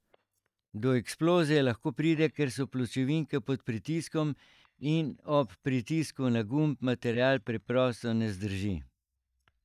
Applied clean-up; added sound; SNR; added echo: neural mask model DeepFilterNet 3.